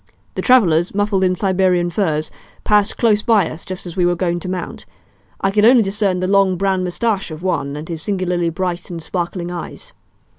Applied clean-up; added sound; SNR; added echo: none; none; none; none.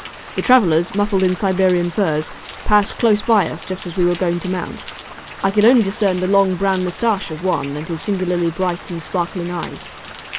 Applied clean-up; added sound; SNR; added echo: none; Rain; 16 dB; none.